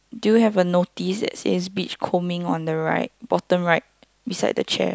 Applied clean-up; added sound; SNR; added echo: none; none; none; none.